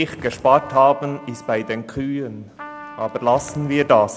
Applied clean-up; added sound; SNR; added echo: none; Walk, footsteps + Trumpet; 18 dB; none.